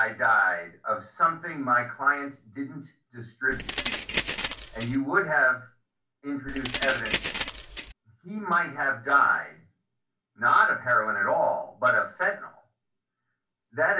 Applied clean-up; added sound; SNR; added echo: none; Keys jangling; -3 dB; reverberation time 0.3 s.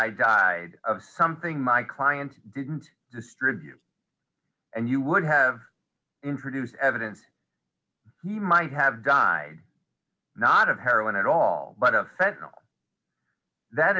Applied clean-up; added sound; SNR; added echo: none; none; none; none.